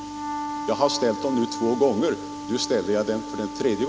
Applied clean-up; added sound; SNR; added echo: none; Wind instrument, woodwind instrument; 8 dB; none.